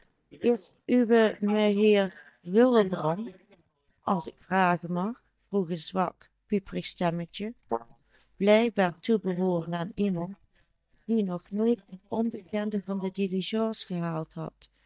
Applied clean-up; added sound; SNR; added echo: neural mask model DeepFilterNet 3.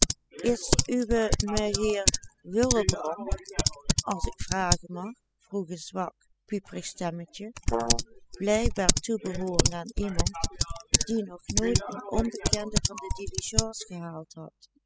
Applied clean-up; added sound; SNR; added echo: classical method spectral subtraction.